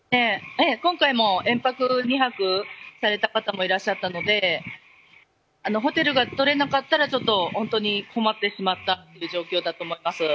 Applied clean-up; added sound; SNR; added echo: none; none; none; none.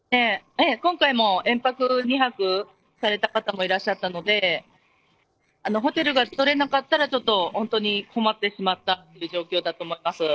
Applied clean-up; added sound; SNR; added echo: neural separator model SepFormer DNS4.